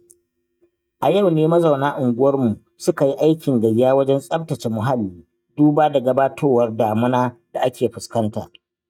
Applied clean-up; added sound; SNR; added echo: neural mask model DeepFilterNet 3.